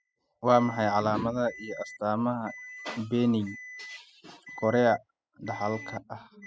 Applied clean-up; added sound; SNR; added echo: classical method spectral subtraction.